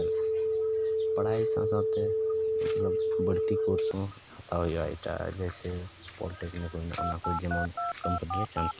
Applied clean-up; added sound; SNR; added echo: none; Telephone; -4 dB; none.